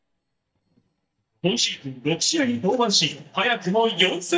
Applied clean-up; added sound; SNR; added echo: neural mask model DeepFilterNet 3.